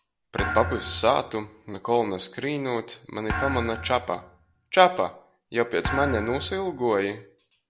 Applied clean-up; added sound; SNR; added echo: none; Thump, thud; 8 dB; none.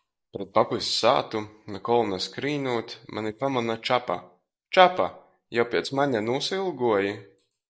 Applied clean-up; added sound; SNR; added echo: neural mask model Resemble Enhance denoiser.